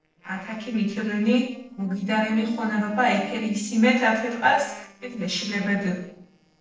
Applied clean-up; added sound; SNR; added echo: neural separator model SepFormer DNS4.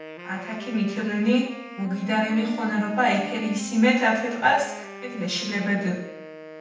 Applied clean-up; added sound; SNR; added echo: none; Wind instrument, woodwind instrument; 15 dB; reverberation time 0.8 s.